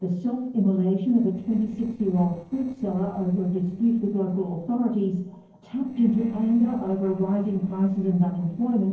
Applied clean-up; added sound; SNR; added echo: neural separator model SepFormer DNS4.